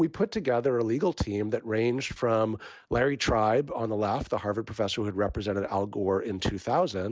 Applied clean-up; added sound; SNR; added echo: none; none; none; none.